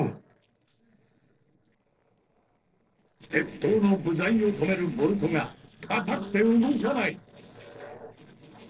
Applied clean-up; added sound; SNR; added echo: neural separator model SepFormer DNS4.